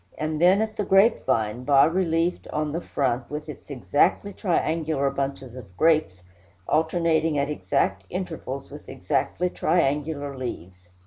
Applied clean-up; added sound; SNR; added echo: none; none; none; none.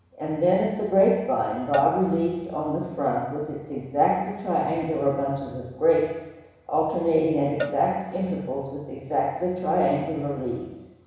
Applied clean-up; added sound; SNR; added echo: none; Cowbell; 14 dB; reverberation time 1.1 s.